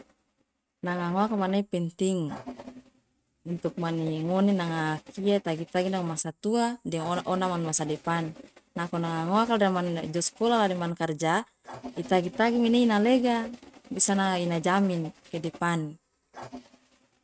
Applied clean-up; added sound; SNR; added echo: neural mask model RNNoise.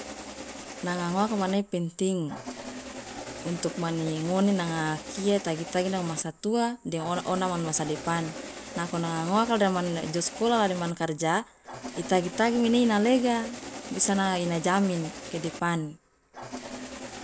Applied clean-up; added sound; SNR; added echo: none; Engine starting; 12 dB; none.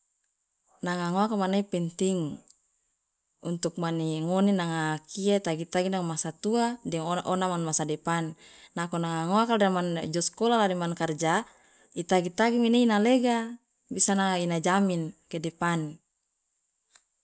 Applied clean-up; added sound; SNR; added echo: none; none; none; none.